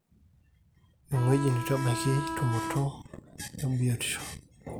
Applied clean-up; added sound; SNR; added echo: none; Bowed string instrument; 5 dB; none.